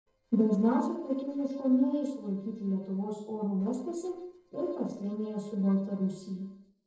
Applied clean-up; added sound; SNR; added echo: neural separator model SepFormer DNS4.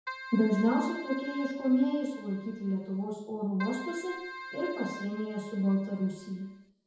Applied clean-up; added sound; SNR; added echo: none; Keyboard (musical); 13 dB; reverberation time 0.9 s.